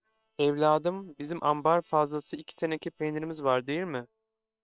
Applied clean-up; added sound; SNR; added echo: neural separator model SepFormer WHAM!.